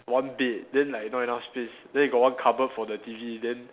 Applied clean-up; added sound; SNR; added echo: none; none; none; none.